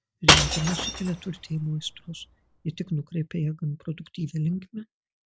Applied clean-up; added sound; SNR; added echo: none; Shatter / Crushing; -4 dB; none.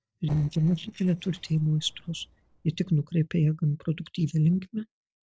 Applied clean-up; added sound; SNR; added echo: neural separator model SepFormer DNS4.